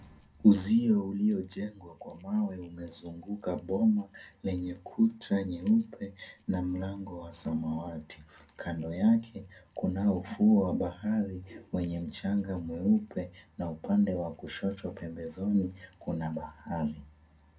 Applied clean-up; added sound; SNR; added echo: none; Bell; 13 dB; reverberation time 0.2 s.